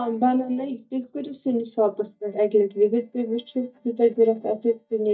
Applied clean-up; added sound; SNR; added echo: neural mask model DeepFilterNet 3.